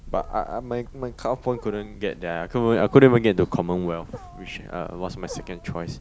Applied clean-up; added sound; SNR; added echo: none; Wild animals; 17 dB; none.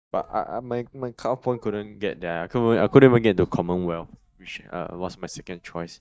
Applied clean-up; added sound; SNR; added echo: neural mask model DeepFilterNet 3.